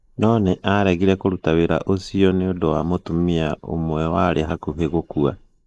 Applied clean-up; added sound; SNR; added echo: neural mask model Resemble Enhance denoiser.